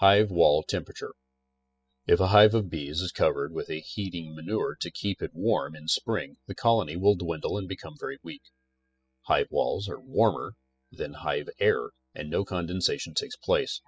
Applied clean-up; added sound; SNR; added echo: classical method spectral subtraction.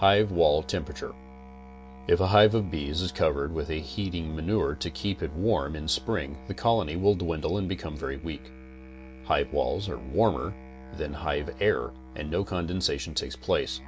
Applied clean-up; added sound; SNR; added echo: none; Musical instrument; 17 dB; none.